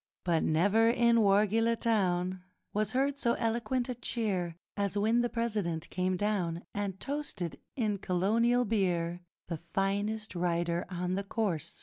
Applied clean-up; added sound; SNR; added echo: none; none; none; none.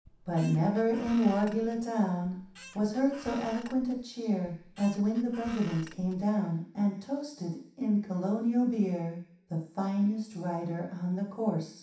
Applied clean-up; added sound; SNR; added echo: none; Squeak; 19 dB; reverberation time 0.7 s.